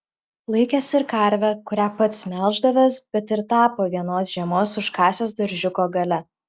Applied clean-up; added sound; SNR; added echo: none; none; none; none.